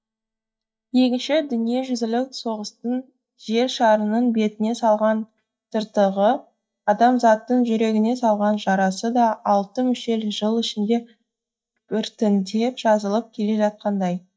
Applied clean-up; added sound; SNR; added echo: neural mask model DeepFilterNet 3.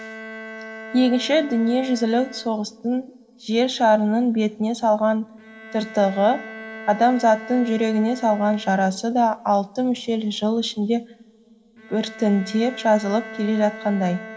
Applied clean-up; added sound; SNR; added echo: none; Bowed string instrument; 17 dB; reverberation time 0.8 s.